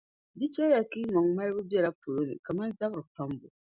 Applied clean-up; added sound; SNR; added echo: none; none; none; none.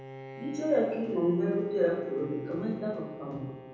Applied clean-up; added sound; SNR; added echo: none; Bowed string instrument; 16 dB; reverberation time 1.1 s.